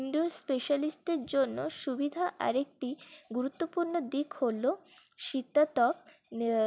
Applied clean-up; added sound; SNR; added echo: none; none; none; none.